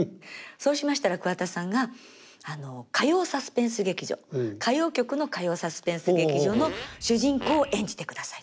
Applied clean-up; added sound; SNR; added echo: none; Fart; 10 dB; none.